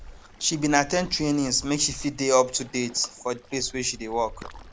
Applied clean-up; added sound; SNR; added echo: none; Waves, surf; 18 dB; none.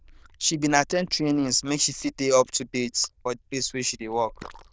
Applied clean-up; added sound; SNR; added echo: neural diffusion model UNIVERSE++.